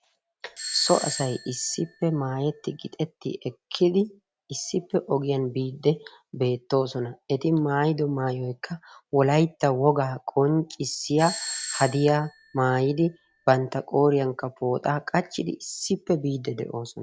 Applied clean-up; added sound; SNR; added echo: none; Doorbell; 11 dB; none.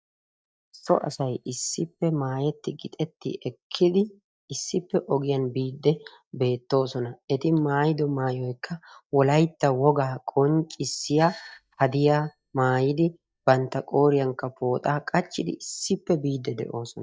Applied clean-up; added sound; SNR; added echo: neural mask model DeepFilterNet 3.